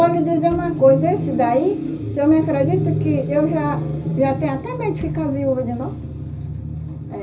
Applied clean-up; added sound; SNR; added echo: none; Bass drum; 19 dB; reverberation time 0.4 s.